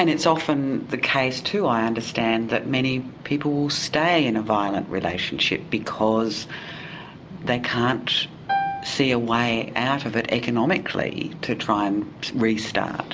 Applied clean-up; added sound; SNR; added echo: none; Piano; 6 dB; none.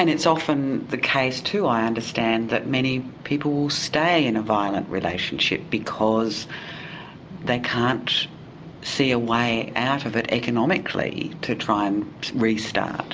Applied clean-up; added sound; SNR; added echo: none; none; none; none.